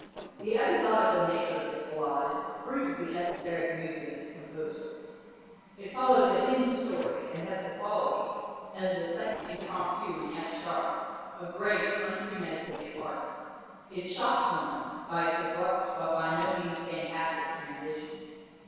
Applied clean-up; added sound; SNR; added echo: neural separator model SepFormer DNS4.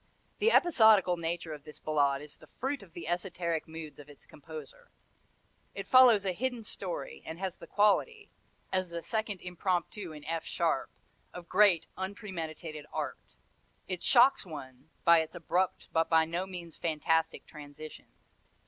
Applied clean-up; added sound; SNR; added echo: none; none; none; none.